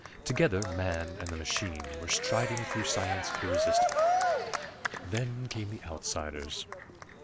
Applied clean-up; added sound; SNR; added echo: none; Cheering; -1 dB; none.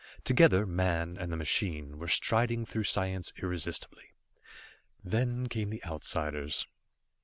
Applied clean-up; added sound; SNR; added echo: none; none; none; none.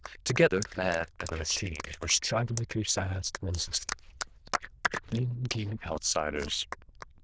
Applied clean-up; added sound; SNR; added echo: neural diffusion model UNIVERSE++.